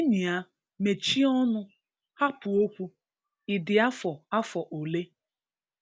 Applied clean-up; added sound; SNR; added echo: none; none; none; none.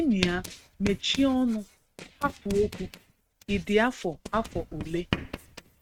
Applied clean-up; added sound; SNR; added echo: neural mask model RNNoise.